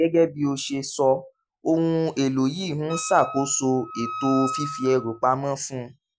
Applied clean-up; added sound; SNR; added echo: none; Wind instrument, woodwind instrument; 11 dB; none.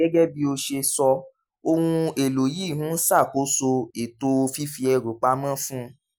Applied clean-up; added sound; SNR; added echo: none; none; none; none.